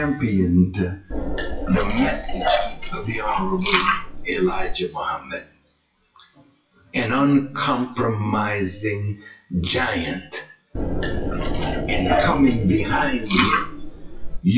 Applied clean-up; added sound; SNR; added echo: classical method WPE with log-MMSE.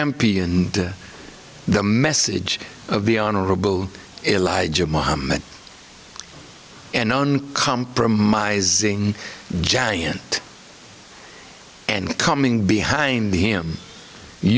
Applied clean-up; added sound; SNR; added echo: none; none; none; none.